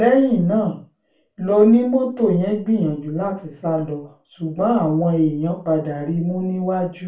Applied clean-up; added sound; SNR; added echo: none; none; none; reverberation time 0.3 s.